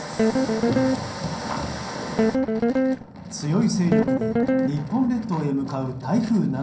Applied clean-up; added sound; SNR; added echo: none; Guitar; -3 dB; reverberation time 0.6 s.